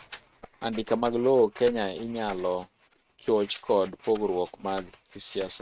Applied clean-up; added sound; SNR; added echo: neural mask model RNNoise.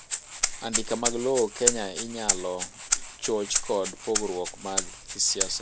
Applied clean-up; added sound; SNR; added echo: none; Rattle (instrument); -1 dB; none.